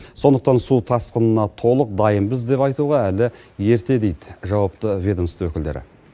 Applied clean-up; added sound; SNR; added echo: none; none; none; none.